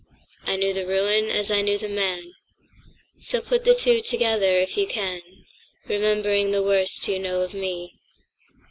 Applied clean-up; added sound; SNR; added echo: none; none; none; none.